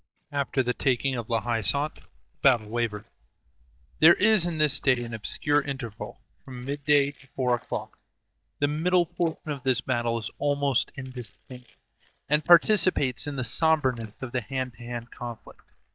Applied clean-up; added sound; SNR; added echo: neural mask model DeepFilterNet 3.